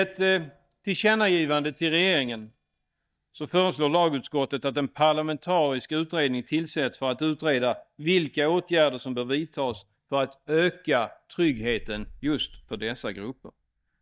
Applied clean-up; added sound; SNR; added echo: neural mask model DeepFilterNet 3.